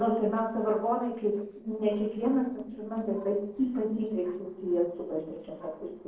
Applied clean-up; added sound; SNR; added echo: neural separator model SepFormer DNS4.